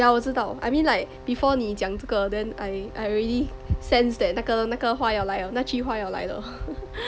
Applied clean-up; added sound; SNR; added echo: none; Brass instrument; 20 dB; none.